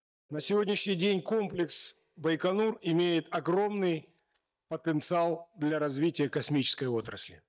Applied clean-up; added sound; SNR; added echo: neural mask model DeepFilterNet 3.